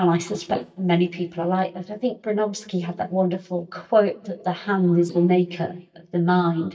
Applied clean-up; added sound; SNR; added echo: neural mask model DeepFilterNet 3.